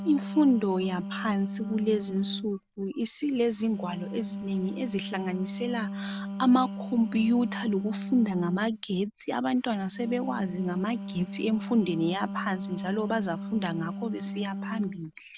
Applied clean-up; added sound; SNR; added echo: none; Wind instrument, woodwind instrument; 8 dB; none.